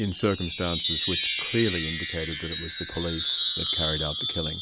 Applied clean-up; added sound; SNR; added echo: none; Wind chime; 0 dB; none.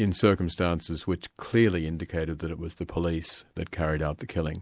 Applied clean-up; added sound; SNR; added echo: none; none; none; none.